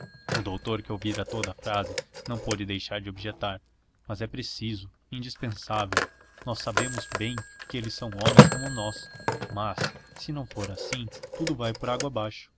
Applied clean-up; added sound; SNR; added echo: none; Telephone; -4 dB; none.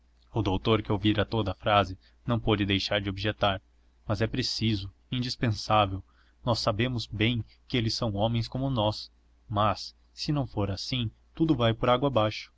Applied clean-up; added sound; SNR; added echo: none; none; none; none.